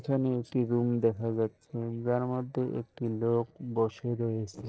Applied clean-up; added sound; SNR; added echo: neural separator model SepFormer DNS4.